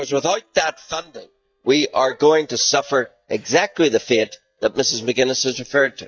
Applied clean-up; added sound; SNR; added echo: neural mask model DeepFilterNet 3.